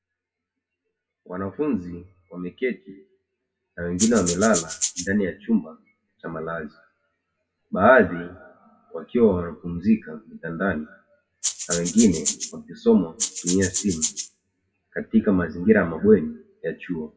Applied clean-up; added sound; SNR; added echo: classical method WPE with log-MMSE.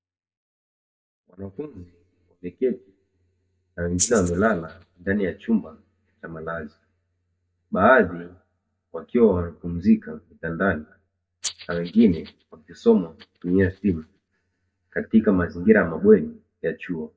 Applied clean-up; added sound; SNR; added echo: neural mask model DeepFilterNet 3.